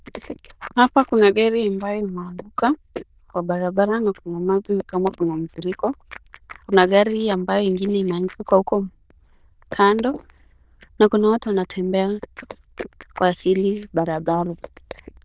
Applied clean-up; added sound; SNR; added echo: neural diffusion model UNIVERSE++.